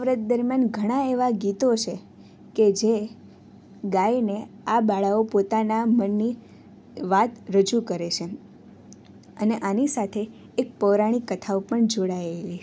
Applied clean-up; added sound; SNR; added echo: none; none; none; none.